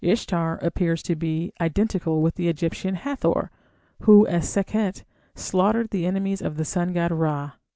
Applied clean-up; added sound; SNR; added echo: none; none; none; none.